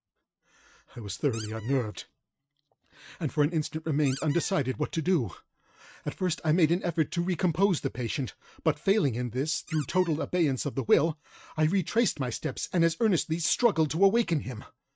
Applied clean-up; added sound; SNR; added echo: neural mask model RNNoise.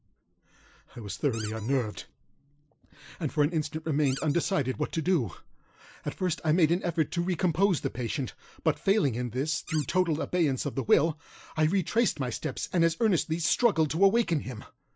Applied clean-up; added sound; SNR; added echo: neural mask model Resemble Enhance denoiser.